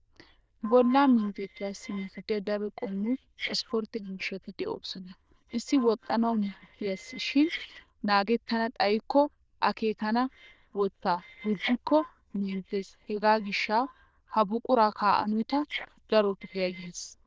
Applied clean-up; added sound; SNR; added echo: neural diffusion model UNIVERSE++.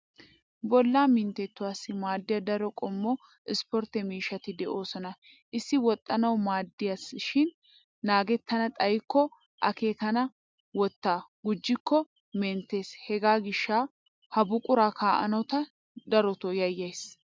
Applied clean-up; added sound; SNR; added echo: none; none; none; none.